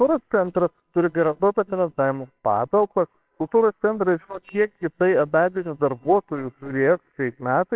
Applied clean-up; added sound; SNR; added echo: neural separator model SepFormer WHAMR!.